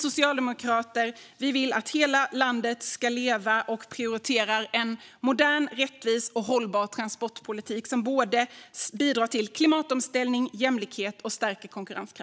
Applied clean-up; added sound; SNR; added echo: none; none; none; none.